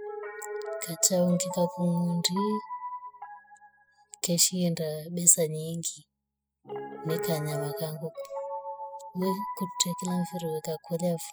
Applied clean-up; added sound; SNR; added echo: classical method spectral subtraction.